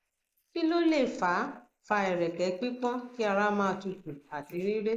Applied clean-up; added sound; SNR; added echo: neural mask model Resemble Enhance denoiser.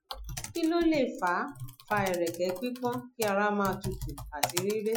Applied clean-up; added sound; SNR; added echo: classical method Wiener filter.